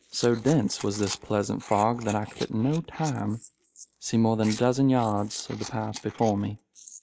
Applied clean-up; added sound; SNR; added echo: neural mask model Resemble Enhance denoiser.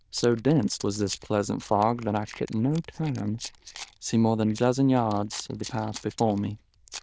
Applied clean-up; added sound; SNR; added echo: neural diffusion model UNIVERSE++.